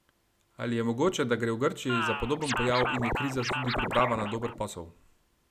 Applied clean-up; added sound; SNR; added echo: none; Scratching (performance technique); 2 dB; none.